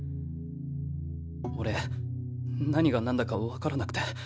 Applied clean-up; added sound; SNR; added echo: none; none; none; none.